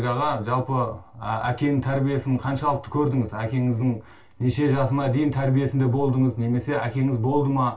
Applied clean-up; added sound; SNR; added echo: none; none; none; reverberation time 0.2 s.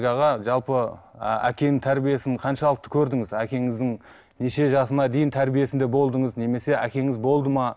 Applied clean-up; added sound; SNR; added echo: none; none; none; none.